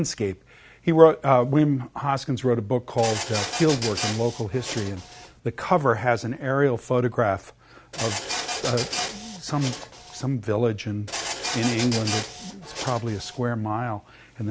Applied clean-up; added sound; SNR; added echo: none; Printer; 7 dB; none.